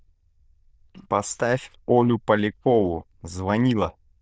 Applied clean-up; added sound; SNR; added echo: neural diffusion model UNIVERSE++.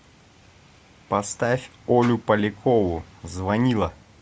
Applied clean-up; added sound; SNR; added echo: none; none; none; none.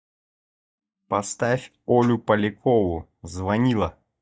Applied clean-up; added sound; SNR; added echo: neural mask model DeepFilterNet 3.